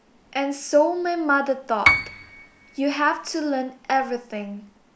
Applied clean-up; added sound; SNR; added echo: none; Piano; 1 dB; none.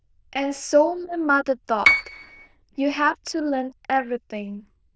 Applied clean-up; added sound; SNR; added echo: neural diffusion model UNIVERSE++.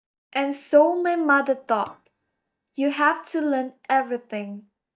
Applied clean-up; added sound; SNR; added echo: neural mask model DeepFilterNet 3.